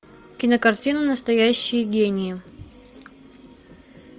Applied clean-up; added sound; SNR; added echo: none; none; none; none.